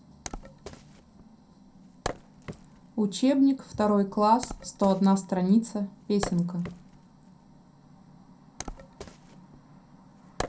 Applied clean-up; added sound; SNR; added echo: none; Wood; 14 dB; reverberation time 0.3 s.